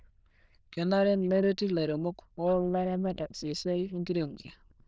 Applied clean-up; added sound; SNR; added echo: neural diffusion model UNIVERSE++.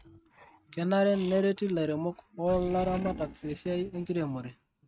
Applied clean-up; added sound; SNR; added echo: neural mask model RNNoise.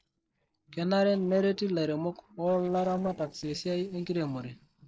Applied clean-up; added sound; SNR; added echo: neural separator model SepFormer DNS4.